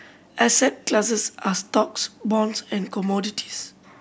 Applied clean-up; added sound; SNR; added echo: none; none; none; none.